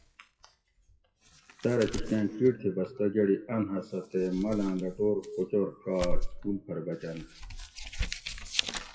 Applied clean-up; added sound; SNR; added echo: classical method WPE with log-MMSE.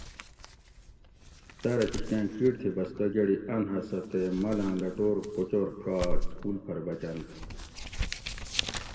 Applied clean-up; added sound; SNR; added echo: none; Crumpling, crinkling; 4 dB; reverberation time 1.4 s.